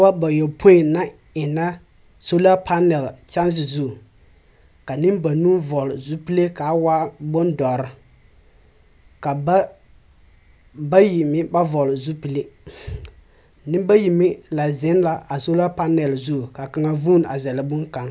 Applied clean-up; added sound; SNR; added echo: none; none; none; none.